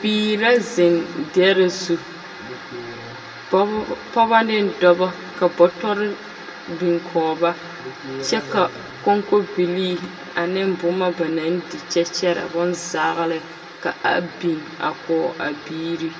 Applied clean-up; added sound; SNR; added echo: none; none; none; reverberation time 1.7 s.